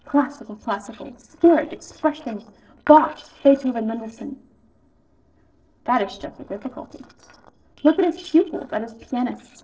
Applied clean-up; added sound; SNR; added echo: neural separator model SepFormer DNS4.